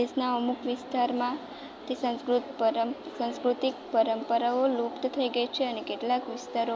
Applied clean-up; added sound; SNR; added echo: none; none; none; none.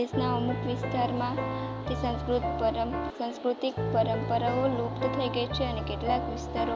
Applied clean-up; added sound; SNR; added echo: none; Piano; 2 dB; none.